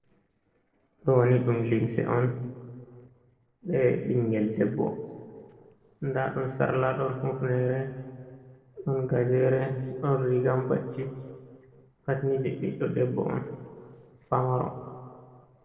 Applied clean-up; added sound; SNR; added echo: neural separator model SepFormer DNS4.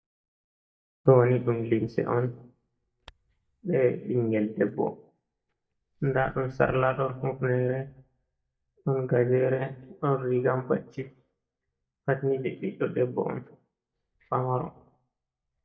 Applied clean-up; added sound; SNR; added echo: neural mask model DeepFilterNet 3.